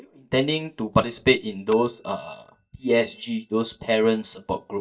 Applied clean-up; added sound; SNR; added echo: neural mask model DeepFilterNet 3.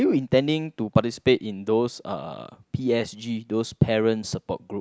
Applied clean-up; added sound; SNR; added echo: none; none; none; none.